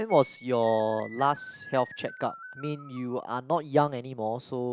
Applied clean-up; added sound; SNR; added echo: none; Keyboard (musical); 18 dB; none.